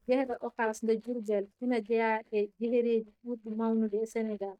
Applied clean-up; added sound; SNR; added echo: neural mask model DeepFilterNet 3.